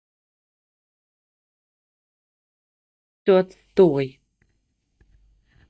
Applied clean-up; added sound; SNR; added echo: neural mask model DeepFilterNet 3.